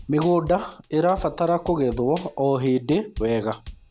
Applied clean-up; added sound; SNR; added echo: none; Drum kit; 17 dB; none.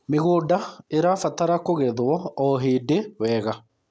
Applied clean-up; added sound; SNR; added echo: none; none; none; none.